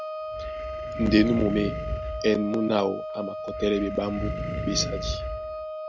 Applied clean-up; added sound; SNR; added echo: none; Wind instrument, woodwind instrument + Animal; 4 dB; none.